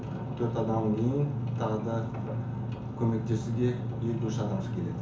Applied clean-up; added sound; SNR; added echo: none; none; none; reverberation time 0.7 s.